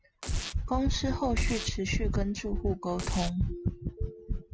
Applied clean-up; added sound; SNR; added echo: none; Domestic sounds, home sounds; 14 dB; none.